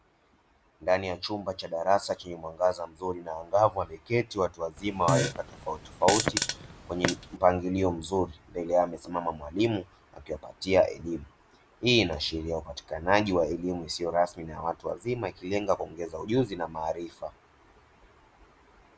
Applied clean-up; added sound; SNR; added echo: none; Fart; 2 dB; none.